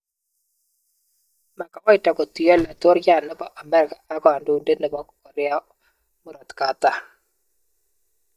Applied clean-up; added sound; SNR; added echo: neural mask model DeepFilterNet 3.